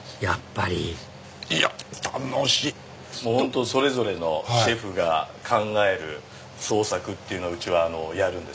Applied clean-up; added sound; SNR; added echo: none; none; none; none.